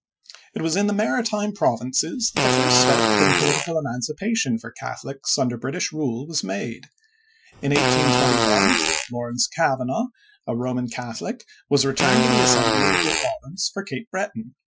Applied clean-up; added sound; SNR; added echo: classical method Wiener filter.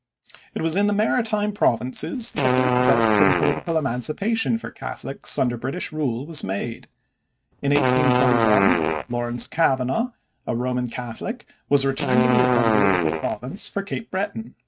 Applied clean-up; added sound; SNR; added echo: neural mask model RNNoise.